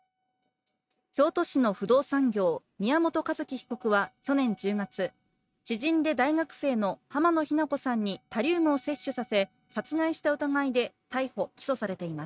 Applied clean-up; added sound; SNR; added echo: neural mask model RNNoise.